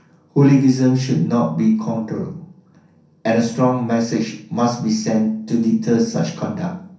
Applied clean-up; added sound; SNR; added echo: none; none; none; reverberation time 0.6 s.